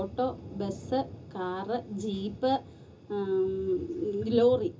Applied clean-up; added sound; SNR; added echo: none; Thunder; 14 dB; reverberation time 0.2 s.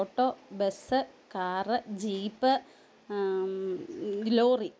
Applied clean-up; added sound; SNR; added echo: none; none; none; none.